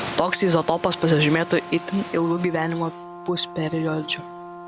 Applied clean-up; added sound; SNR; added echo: none; Brass instrument; 14 dB; none.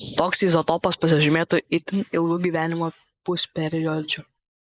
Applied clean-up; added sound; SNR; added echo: neural mask model Resemble Enhance denoiser.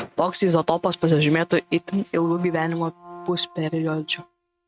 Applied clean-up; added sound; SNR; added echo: neural mask model RNNoise.